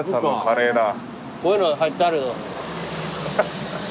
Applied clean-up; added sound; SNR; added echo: none; none; none; none.